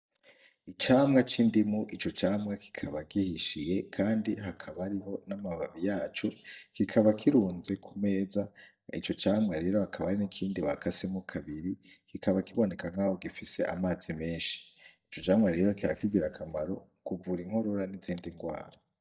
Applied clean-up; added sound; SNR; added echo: neural mask model DeepFilterNet 3.